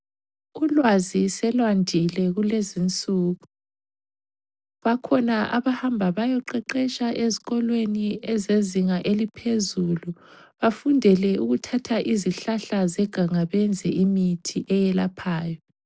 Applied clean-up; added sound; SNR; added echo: none; none; none; none.